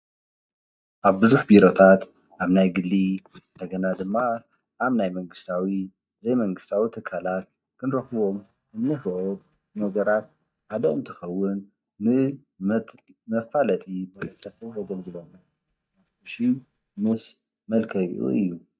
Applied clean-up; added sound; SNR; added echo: neural mask model DeepFilterNet 3.